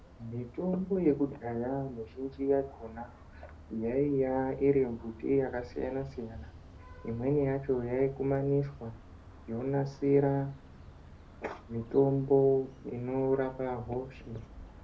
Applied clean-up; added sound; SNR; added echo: none; Vehicle horn, car horn, honking; 18 dB; reverberation time 0.3 s.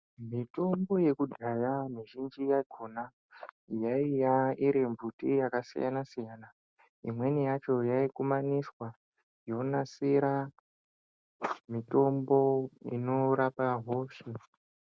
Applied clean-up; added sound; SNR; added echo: none; none; none; none.